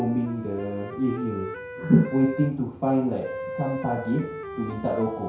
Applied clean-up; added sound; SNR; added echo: none; Wind instrument, woodwind instrument; 11 dB; reverberation time 0.6 s.